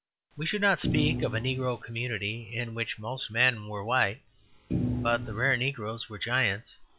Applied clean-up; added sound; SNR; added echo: none; Thump, thud; 1 dB; none.